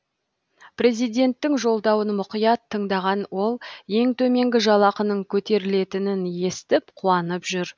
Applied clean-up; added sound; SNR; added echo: none; none; none; none.